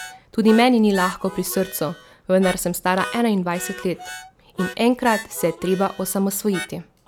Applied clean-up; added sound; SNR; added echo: none; Harmonica; 14 dB; none.